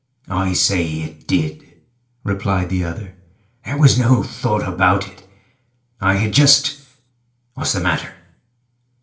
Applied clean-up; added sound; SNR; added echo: none; none; none; reverberation time 0.3 s.